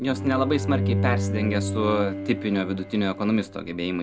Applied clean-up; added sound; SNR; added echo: none; Bowed string instrument; 3 dB; none.